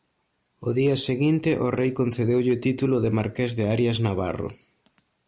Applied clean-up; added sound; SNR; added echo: none; none; none; none.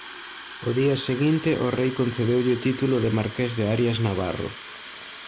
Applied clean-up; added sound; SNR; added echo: none; Fill (with liquid) / Water tap, faucet; 15 dB; none.